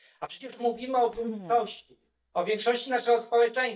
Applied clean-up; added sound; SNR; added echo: neural mask model DeepFilterNet 3.